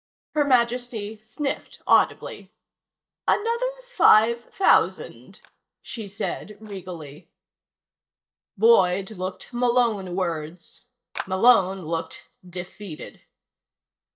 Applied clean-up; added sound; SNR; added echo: neural mask model DeepFilterNet 3.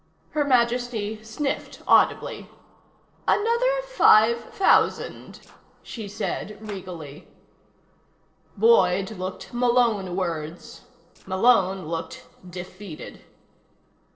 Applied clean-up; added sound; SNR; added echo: neural separator model SepFormer DNS4.